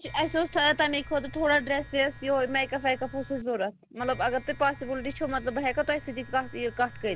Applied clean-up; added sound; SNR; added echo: none; Domestic sounds, home sounds; 15 dB; none.